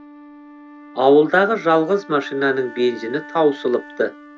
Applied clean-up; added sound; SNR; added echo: none; Wind instrument, woodwind instrument; 20 dB; none.